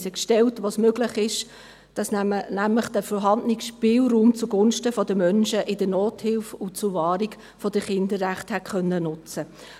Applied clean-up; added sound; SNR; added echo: none; none; none; none.